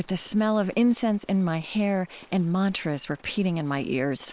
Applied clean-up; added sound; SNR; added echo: neural separator model SepFormer WHAM!.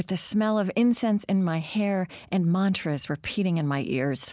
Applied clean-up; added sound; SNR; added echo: none; none; none; none.